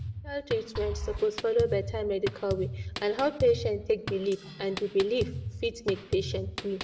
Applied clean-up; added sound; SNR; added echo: none; Drum kit; 8 dB; reverberation time 0.7 s.